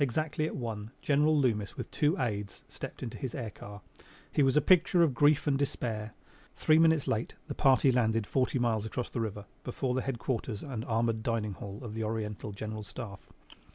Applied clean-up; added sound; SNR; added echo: none; none; none; none.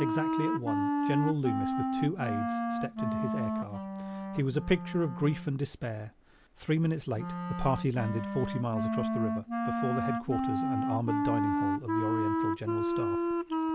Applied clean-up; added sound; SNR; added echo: none; Wind instrument, woodwind instrument; -1 dB; none.